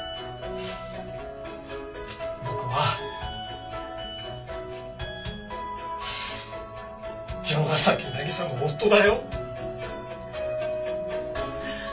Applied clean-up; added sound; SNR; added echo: none; none; none; reverberation time 0.2 s.